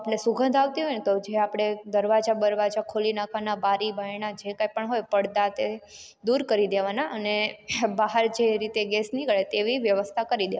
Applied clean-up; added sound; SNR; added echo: none; none; none; none.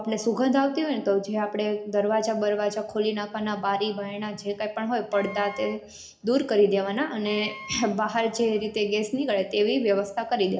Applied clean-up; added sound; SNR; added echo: none; Wind instrument, woodwind instrument; 17 dB; reverberation time 0.4 s.